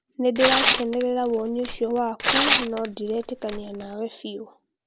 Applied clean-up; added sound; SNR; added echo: none; Tearing; 0 dB; none.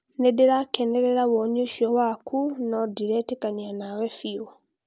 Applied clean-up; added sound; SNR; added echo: none; none; none; none.